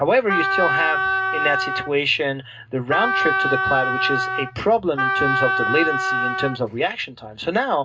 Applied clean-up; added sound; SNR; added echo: none; Wind instrument, woodwind instrument; -1 dB; reverberation time 0.2 s.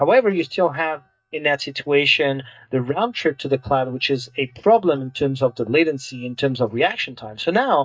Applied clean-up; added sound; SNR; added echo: neural mask model DeepFilterNet 3.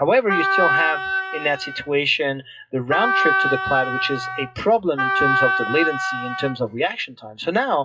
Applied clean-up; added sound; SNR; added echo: classical method WPE with log-MMSE.